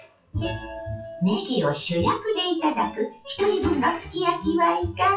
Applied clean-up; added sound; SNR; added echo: classical method WPE with log-MMSE.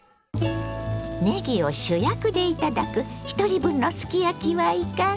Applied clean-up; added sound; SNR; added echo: none; none; none; none.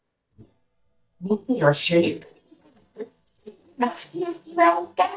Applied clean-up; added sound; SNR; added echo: neural mask model DeepFilterNet 3.